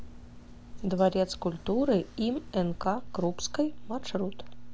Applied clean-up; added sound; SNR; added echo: none; Drip; 9 dB; none.